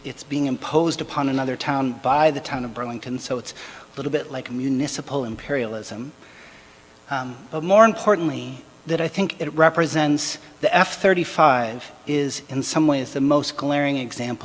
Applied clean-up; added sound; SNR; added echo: none; none; none; none.